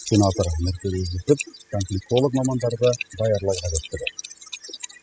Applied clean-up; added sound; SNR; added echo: classical method spectral subtraction.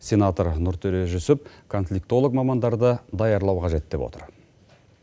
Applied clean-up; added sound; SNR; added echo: none; none; none; none.